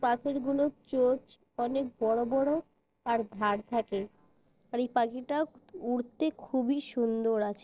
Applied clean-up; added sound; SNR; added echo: neural separator model SepFormer DNS4.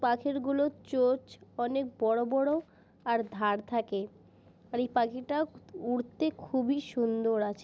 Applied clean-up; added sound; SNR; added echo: none; none; none; none.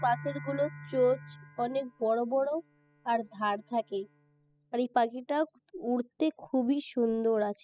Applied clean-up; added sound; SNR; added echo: classical method spectral subtraction.